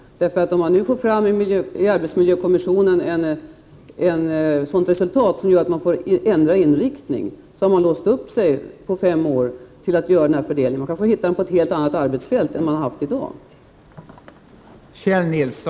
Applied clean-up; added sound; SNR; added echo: none; none; none; none.